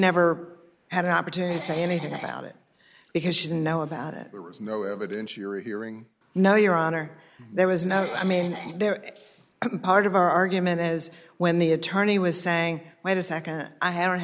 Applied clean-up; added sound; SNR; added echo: none; Cough; 14 dB; none.